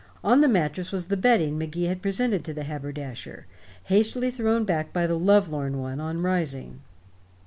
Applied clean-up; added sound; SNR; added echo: none; none; none; none.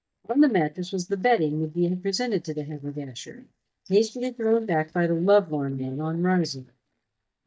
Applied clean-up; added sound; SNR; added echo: neural mask model DeepFilterNet 3.